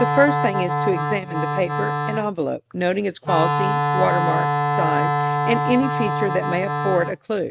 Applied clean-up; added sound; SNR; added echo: neural mask model RNNoise.